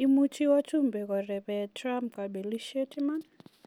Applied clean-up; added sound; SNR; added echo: none; none; none; none.